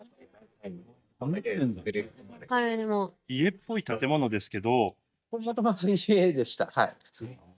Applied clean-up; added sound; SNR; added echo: neural mask model DeepFilterNet 3.